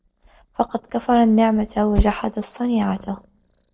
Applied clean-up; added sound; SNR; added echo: neural separator model SepFormer DNS4.